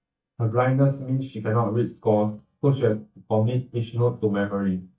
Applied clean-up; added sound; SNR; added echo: neural mask model DeepFilterNet 3.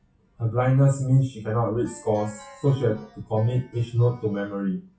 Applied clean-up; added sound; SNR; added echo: classical method WPE with log-MMSE.